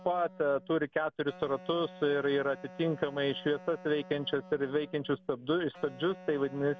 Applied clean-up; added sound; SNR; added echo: none; Wind instrument, woodwind instrument; 19 dB; none.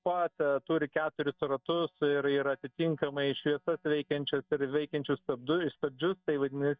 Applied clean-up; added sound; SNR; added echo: neural mask model DeepFilterNet 3.